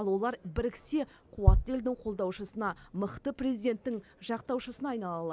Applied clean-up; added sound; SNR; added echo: none; Bass drum; -3 dB; none.